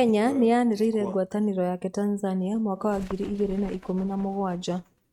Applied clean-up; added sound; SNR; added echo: neural mask model RNNoise.